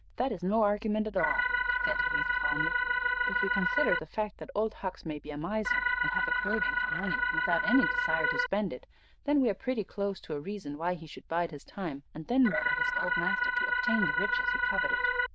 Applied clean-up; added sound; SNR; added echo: neural diffusion model UNIVERSE++.